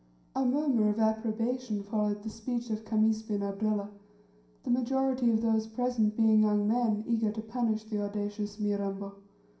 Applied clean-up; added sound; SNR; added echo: none; none; none; reverberation time 0.5 s.